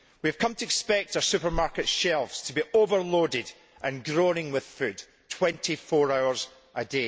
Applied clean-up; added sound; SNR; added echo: none; none; none; none.